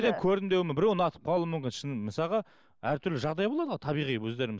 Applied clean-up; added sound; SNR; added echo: none; none; none; none.